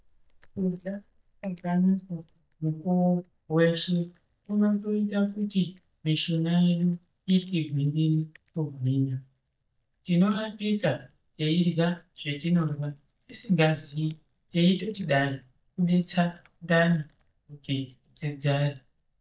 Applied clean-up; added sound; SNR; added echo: neural mask model DeepFilterNet 3.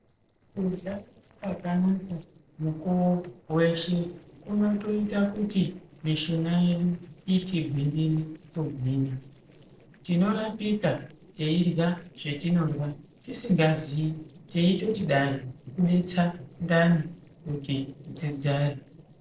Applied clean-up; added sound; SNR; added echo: neural separator model SepFormer DNS4.